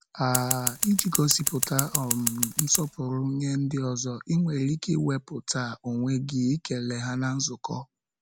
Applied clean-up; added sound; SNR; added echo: none; Scissors; 2 dB; none.